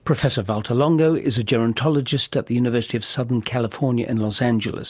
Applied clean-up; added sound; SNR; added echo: none; none; none; none.